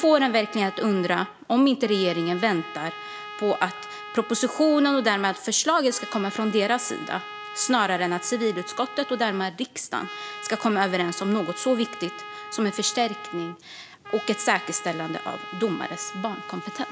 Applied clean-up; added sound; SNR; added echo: none; Trumpet; 13 dB; none.